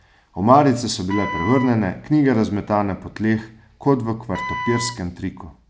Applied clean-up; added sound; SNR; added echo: none; Wind instrument, woodwind instrument; 10 dB; none.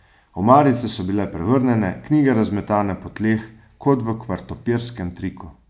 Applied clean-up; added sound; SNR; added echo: none; none; none; none.